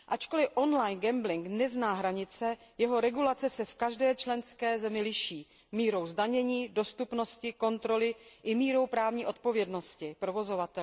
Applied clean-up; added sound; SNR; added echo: none; none; none; none.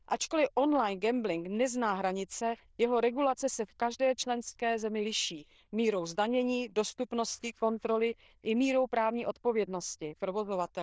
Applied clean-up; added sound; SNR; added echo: neural diffusion model UNIVERSE++.